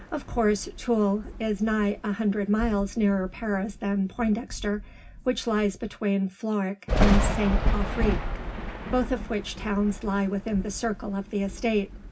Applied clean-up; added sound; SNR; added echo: none; Thunder; 4 dB; reverberation time 0.4 s.